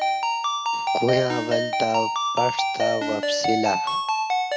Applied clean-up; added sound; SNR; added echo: none; Ringtone; -3 dB; none.